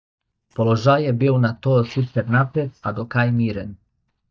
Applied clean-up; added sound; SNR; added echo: neural mask model DeepFilterNet 3.